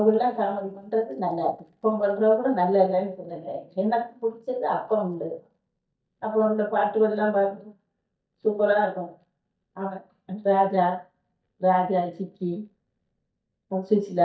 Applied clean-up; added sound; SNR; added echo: neural mask model DeepFilterNet 3.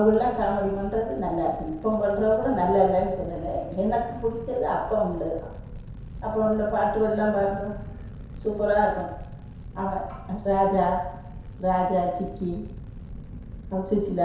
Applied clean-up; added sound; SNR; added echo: none; Fire; 13 dB; reverberation time 0.7 s.